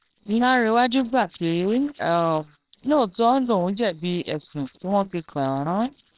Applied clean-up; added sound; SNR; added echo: neural separator model SepFormer WHAMR!.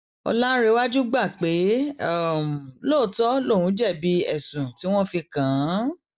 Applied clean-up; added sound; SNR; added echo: none; none; none; none.